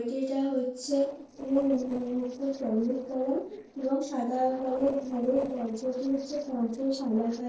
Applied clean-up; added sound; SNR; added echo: neural separator model SepFormer DNS4.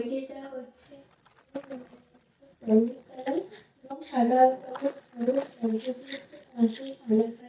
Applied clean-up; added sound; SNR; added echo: neural mask model DeepFilterNet 3.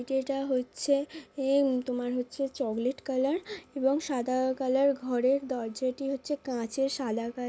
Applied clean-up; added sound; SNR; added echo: none; none; none; none.